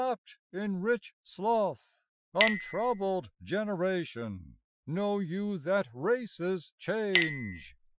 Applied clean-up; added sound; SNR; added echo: classical method Wiener filter.